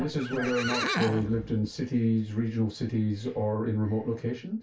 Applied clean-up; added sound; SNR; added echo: none; Livestock, farm animals, working animals; 5 dB; reverberation time 0.2 s.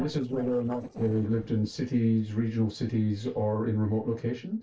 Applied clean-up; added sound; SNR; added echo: neural separator model SepFormer DNS4.